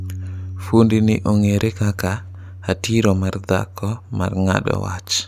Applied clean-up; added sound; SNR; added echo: none; Bass guitar; 14 dB; none.